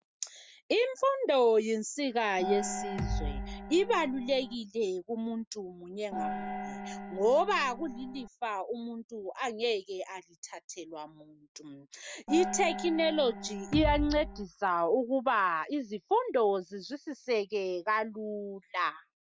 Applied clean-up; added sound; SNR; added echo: none; Bass drum + Gong; 6 dB; none.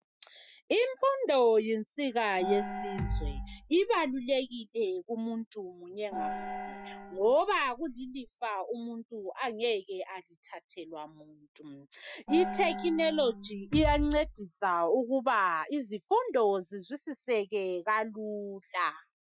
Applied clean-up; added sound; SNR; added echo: classical method Wiener filter.